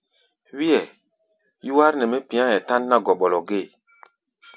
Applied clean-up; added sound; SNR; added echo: none; none; none; none.